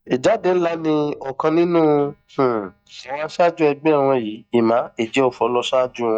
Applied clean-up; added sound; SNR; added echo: neural mask model DeepFilterNet 3.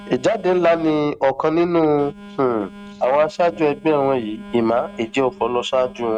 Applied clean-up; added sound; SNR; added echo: neural mask model RNNoise.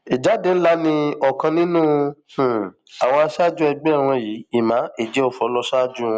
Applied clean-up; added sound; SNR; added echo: none; none; none; none.